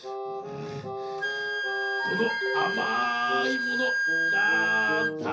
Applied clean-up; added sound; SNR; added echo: none; Wind instrument, woodwind instrument; -2 dB; reverberation time 0.5 s.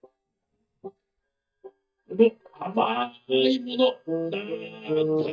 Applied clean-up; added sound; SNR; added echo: neural mask model DeepFilterNet 3.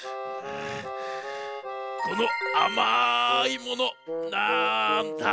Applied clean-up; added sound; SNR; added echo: none; none; none; none.